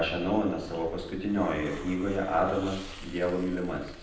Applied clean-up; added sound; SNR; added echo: none; Hiss; 14 dB; reverberation time 0.8 s.